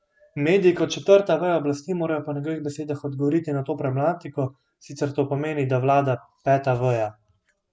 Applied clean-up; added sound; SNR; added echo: none; none; none; none.